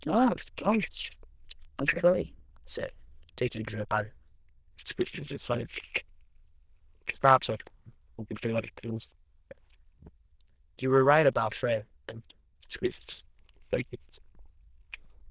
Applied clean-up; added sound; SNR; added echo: neural diffusion model UNIVERSE++.